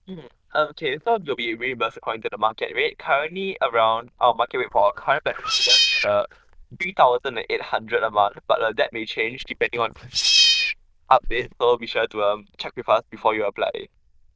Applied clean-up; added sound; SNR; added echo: neural diffusion model UNIVERSE++.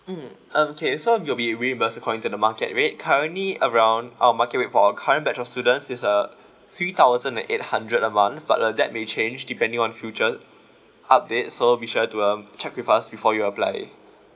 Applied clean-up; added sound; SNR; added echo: none; none; none; none.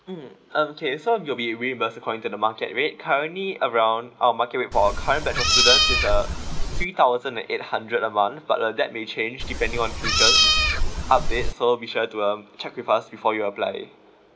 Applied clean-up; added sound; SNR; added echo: none; Meow; -4 dB; none.